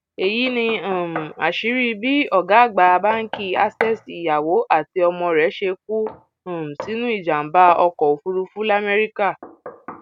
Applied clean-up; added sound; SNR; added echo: none; Knock; 17 dB; none.